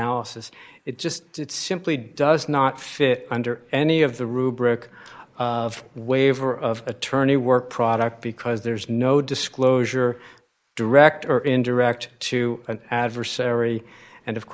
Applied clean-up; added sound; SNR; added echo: neural mask model Resemble Enhance denoiser.